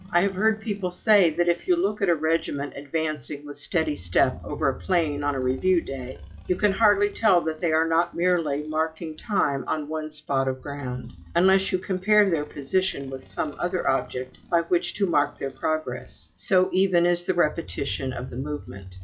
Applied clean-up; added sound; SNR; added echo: classical method log-MMSE.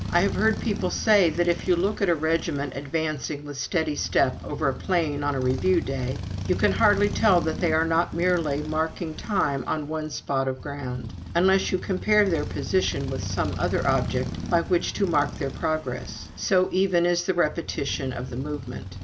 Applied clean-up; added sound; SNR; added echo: none; Motorcycle; 9 dB; none.